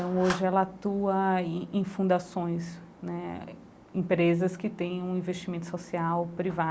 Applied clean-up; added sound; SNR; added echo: none; Clapping; 19 dB; none.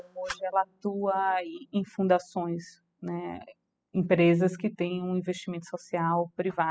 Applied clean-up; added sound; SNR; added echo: classical method spectral subtraction.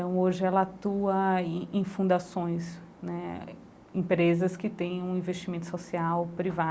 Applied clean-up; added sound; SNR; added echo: none; none; none; none.